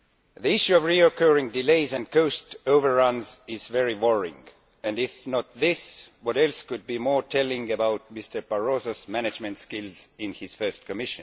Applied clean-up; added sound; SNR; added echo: none; none; none; none.